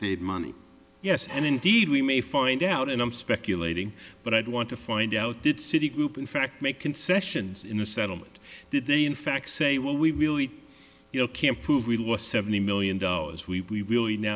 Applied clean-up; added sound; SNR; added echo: none; none; none; none.